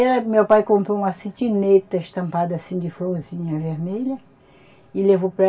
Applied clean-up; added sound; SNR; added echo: none; none; none; reverberation time 0.2 s.